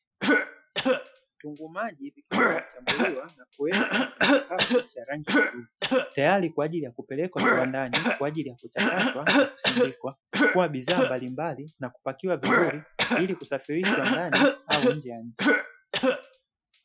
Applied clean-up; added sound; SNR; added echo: classical method Wiener filter.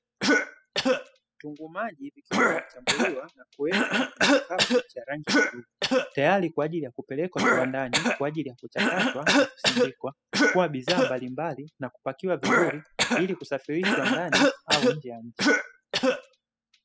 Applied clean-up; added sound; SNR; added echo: classical method spectral subtraction.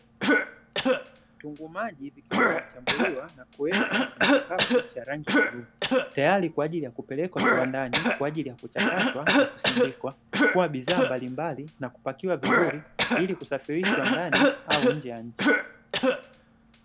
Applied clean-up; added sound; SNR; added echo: none; Cough; -5 dB; none.